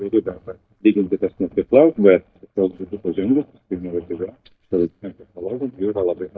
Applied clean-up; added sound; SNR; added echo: neural mask model DeepFilterNet 3.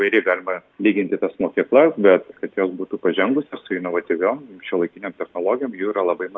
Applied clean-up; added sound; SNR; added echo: none; none; none; none.